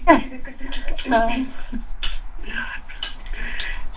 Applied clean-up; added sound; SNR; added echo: none; Motor vehicle (road); -1 dB; reverberation time 0.2 s.